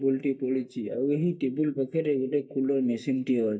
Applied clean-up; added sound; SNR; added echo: neural mask model DeepFilterNet 3.